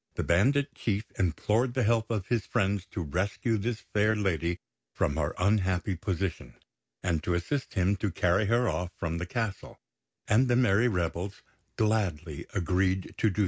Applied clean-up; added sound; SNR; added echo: none; none; none; none.